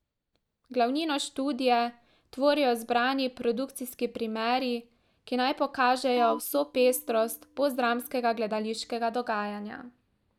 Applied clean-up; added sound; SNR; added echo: neural mask model DeepFilterNet 3.